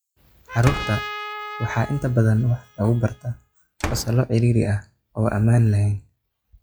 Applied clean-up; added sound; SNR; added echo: classical method log-MMSE.